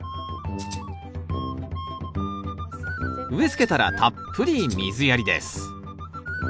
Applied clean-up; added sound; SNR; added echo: none; Rattle (instrument); 18 dB; none.